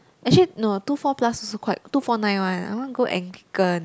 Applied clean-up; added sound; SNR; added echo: none; none; none; none.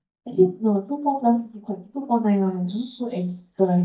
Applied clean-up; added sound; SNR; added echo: neural mask model DeepFilterNet 3.